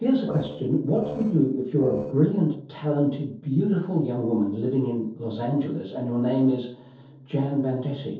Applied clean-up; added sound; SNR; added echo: neural separator model SepFormer DNS4.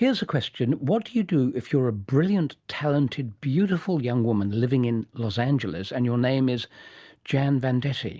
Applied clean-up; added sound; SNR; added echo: none; none; none; none.